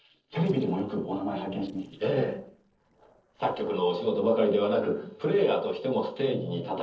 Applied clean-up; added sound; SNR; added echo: neural separator model SepFormer DNS4.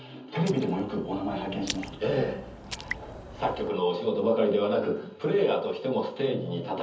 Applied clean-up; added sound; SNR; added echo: none; Raindrop; 13 dB; reverberation time 0.7 s.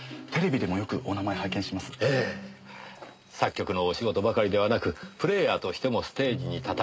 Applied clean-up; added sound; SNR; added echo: none; none; none; none.